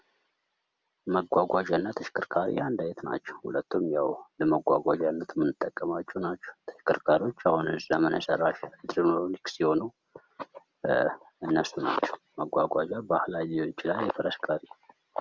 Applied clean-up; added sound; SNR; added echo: none; none; none; none.